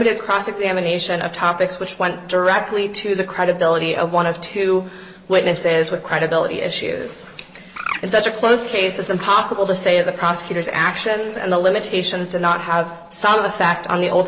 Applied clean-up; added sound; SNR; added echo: neural separator model SepFormer DNS4.